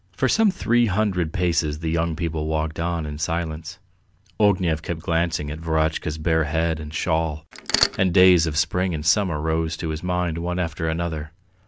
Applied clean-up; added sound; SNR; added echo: none; Mechanisms; 2 dB; none.